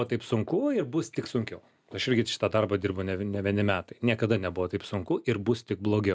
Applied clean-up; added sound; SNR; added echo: none; none; none; none.